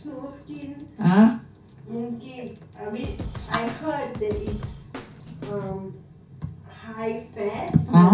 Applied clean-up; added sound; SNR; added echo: none; Snare drum / Drum kit; 12 dB; reverberation time 0.3 s.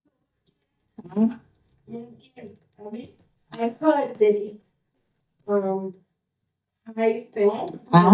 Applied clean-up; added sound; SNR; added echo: neural mask model DeepFilterNet 3.